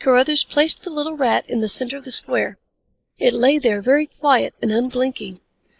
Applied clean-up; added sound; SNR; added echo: neural mask model Resemble Enhance denoiser.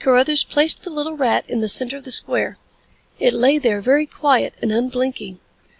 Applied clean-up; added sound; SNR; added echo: none; none; none; none.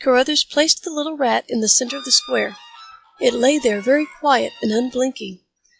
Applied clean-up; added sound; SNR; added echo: classical method log-MMSE.